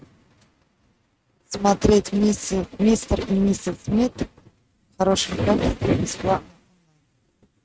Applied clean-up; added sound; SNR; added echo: neural mask model RNNoise.